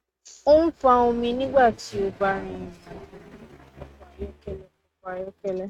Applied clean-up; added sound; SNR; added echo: neural mask model RNNoise.